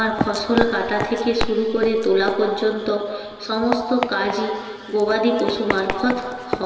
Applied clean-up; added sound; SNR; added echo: none; Run; 8 dB; reverberation time 2.5 s.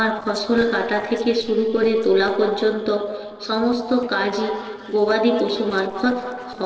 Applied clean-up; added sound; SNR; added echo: neural separator model SepFormer DNS4.